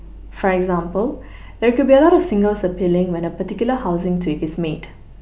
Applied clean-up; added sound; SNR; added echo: none; none; none; none.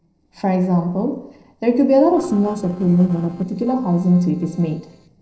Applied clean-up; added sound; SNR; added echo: neural separator model SepFormer DNS4.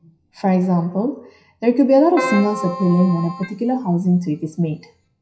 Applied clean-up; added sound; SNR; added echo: classical method WPE with log-MMSE.